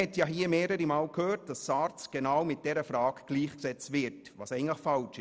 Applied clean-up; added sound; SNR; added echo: none; none; none; none.